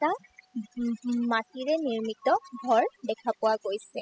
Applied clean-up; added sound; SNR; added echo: classical method spectral subtraction.